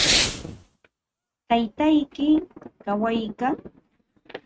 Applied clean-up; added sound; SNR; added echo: neural mask model RNNoise.